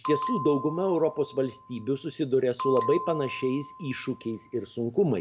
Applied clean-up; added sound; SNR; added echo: none; Bell; 10 dB; none.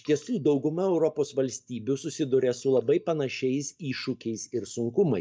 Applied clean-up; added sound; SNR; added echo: neural mask model DeepFilterNet 3.